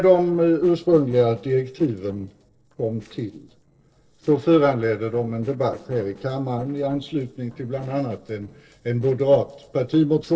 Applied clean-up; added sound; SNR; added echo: neural separator model SepFormer DNS4.